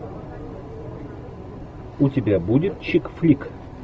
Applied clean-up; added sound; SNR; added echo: none; none; none; none.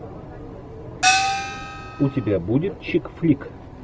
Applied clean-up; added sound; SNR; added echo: none; Gong; -2 dB; none.